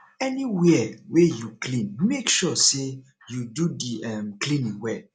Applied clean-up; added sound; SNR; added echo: none; none; none; none.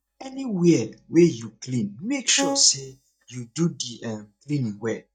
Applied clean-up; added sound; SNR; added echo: neural mask model DeepFilterNet 3.